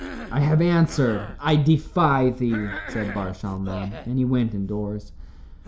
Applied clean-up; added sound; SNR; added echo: none; Cough; 16 dB; none.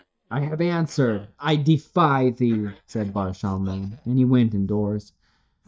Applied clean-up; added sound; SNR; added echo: neural mask model DeepFilterNet 3.